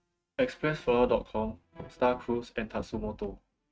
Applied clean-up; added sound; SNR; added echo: neural mask model RNNoise.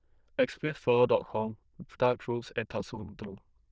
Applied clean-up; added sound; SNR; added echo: neural diffusion model UNIVERSE++.